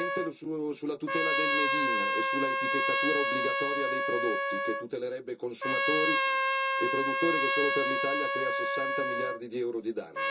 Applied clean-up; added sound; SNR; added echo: none; Trumpet; -5 dB; reverberation time 0.2 s.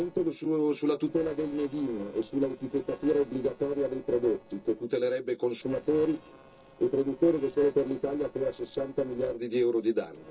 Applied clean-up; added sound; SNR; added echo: neural separator model SepFormer DNS4.